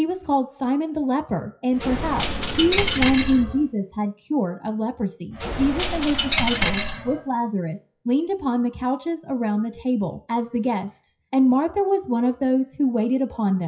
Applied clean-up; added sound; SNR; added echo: classical method WPE with log-MMSE.